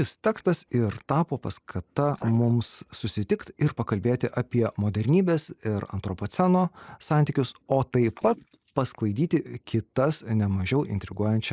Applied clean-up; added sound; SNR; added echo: neural mask model Resemble Enhance denoiser.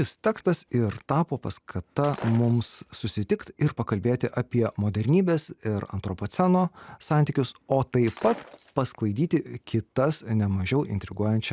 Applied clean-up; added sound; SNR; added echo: none; Shatter; 17 dB; none.